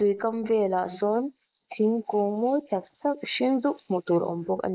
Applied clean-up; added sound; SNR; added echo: neural mask model Resemble Enhance denoiser.